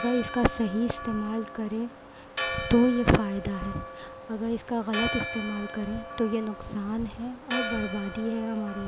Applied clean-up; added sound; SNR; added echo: none; Church bell; 8 dB; none.